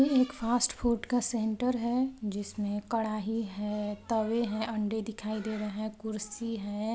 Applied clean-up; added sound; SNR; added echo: none; none; none; none.